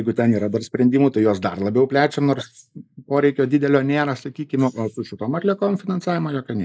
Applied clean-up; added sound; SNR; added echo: neural mask model Resemble Enhance denoiser.